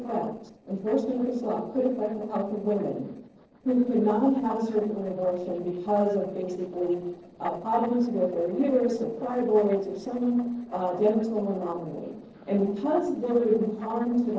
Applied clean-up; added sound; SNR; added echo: neural separator model SepFormer DNS4.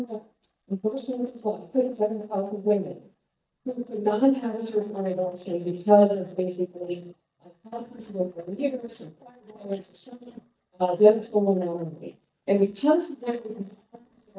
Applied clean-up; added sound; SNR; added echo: neural mask model DeepFilterNet 3.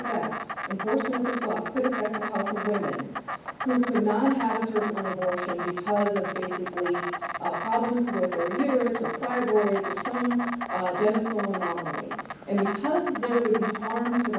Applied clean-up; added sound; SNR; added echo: none; Insect; 6 dB; reverberation time 1.2 s.